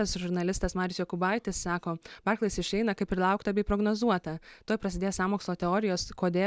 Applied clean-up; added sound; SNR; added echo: none; none; none; none.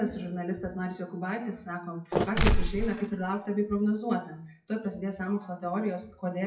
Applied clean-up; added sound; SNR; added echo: classical method WPE with log-MMSE.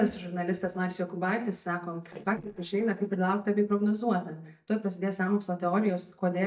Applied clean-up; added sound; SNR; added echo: neural mask model DeepFilterNet 3.